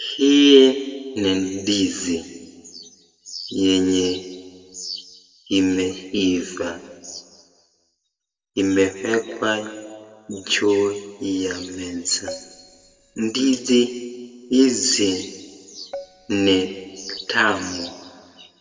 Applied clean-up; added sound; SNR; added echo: none; Keyboard (musical); 18 dB; reverberation time 1.4 s.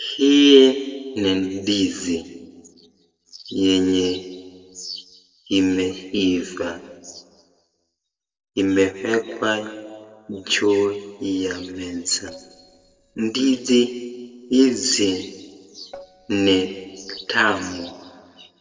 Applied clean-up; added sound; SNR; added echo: neural separator model SepFormer DNS4.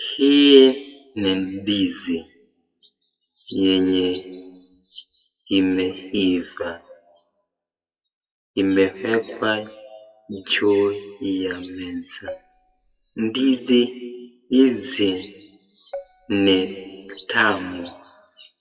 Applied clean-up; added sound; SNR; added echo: classical method WPE with log-MMSE.